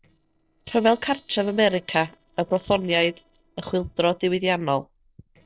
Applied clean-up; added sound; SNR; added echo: neural separator model SepFormer DNS4.